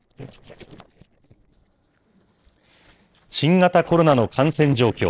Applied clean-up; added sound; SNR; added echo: neural separator model SepFormer DNS4.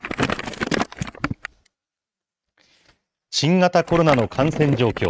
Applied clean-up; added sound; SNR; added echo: neural mask model RNNoise.